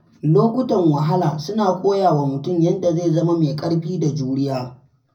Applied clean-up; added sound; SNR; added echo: none; none; none; reverberation time 0.4 s.